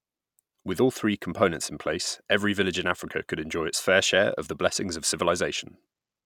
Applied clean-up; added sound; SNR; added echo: none; none; none; none.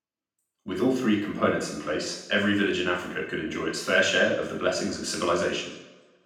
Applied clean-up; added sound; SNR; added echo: none; none; none; reverberation time 0.8 s.